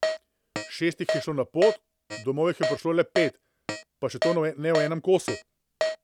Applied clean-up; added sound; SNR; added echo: none; Keyboard (musical); 4 dB; none.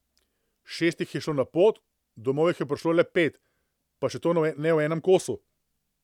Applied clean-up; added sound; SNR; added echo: none; none; none; none.